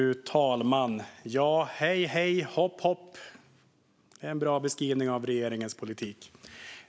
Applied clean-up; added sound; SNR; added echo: none; none; none; none.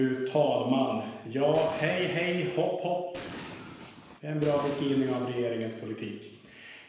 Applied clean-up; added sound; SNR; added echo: none; Explosion; 13 dB; reverberation time 1.0 s.